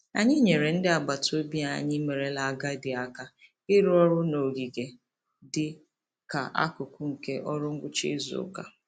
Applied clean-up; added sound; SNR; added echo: none; none; none; none.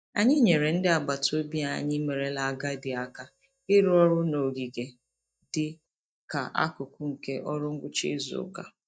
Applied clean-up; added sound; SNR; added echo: neural mask model DeepFilterNet 3.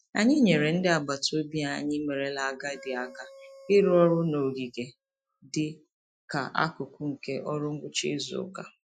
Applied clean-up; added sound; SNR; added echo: classical method Wiener filter.